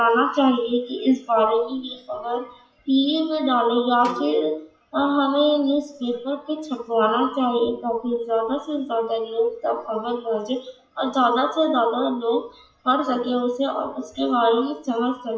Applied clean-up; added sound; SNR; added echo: classical method WPE with log-MMSE.